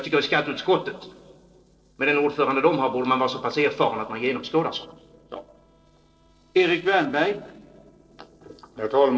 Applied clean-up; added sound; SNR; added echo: neural separator model SepFormer DNS4.